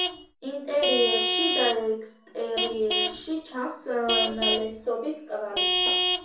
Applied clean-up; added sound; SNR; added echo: none; Vehicle horn, car horn, honking / Truck; -1 dB; reverberation time 0.6 s.